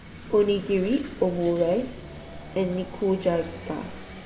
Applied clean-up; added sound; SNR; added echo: none; Engine / Vehicle; 14 dB; reverberation time 1.1 s.